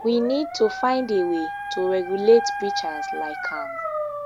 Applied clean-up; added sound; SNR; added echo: none; Dog; 7 dB; none.